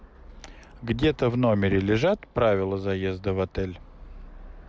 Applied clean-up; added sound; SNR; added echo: none; none; none; none.